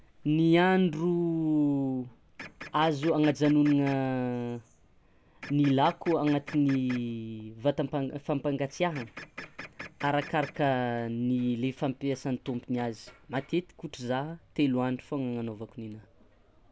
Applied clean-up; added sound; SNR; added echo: none; Printer; 16 dB; none.